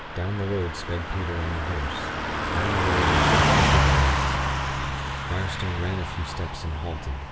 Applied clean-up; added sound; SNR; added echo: none; Car passing by / Truck; -5 dB; reverberation time 2.3 s.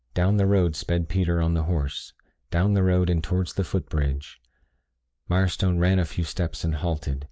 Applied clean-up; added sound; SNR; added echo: none; none; none; none.